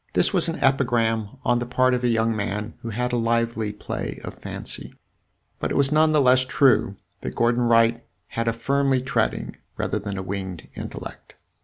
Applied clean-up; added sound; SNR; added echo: none; none; none; none.